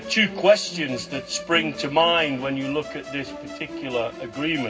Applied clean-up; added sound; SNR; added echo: none; Musical instrument; 12 dB; reverberation time 0.4 s.